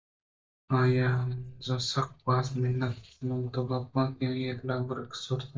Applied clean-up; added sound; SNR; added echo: neural mask model DeepFilterNet 3.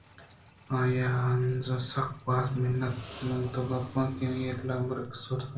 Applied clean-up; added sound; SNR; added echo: none; Car; 19 dB; reverberation time 0.3 s.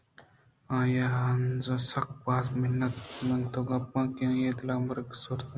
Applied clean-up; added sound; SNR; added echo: none; none; none; none.